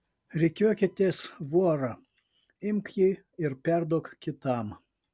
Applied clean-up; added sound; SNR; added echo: none; none; none; none.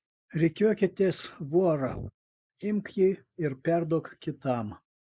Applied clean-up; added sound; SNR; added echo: neural mask model Resemble Enhance denoiser.